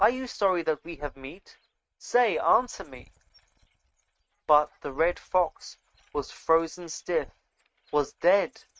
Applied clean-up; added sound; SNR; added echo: neural mask model RNNoise.